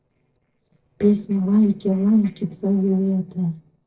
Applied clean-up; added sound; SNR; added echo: neural separator model SepFormer DNS4.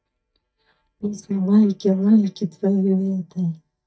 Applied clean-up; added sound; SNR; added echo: neural mask model DeepFilterNet 3.